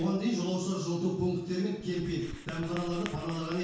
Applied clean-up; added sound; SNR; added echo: none; Writing; 17 dB; reverberation time 0.6 s.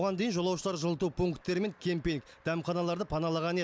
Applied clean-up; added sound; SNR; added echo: none; none; none; none.